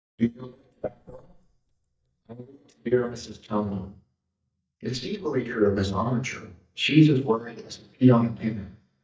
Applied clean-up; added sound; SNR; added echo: neural mask model DeepFilterNet 3.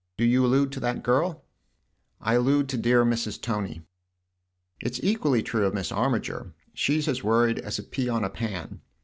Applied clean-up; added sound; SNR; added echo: none; none; none; none.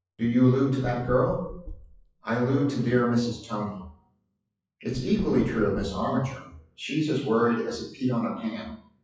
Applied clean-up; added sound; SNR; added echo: classical method WPE with log-MMSE.